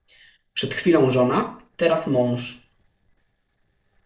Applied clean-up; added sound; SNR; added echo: neural separator model SepFormer DNS4.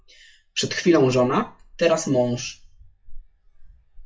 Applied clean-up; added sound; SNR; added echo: classical method WPE with log-MMSE.